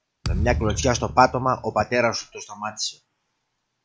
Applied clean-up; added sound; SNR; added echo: none; Thump, thud; 7 dB; none.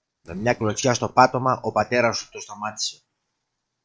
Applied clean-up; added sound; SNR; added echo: neural separator model SepFormer DNS4.